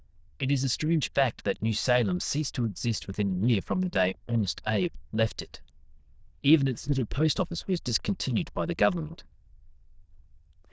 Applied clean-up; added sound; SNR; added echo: neural diffusion model UNIVERSE++.